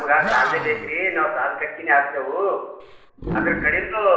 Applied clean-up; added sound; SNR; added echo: none; Animal; 10 dB; reverberation time 0.8 s.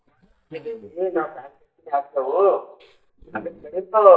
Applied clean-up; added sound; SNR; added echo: neural mask model DeepFilterNet 3.